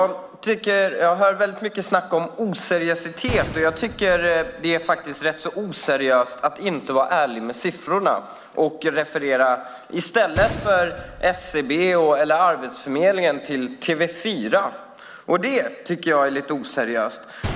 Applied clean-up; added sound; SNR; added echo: none; Gunshot, gunfire; 17 dB; none.